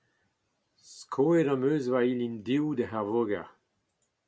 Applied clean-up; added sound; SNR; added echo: none; none; none; none.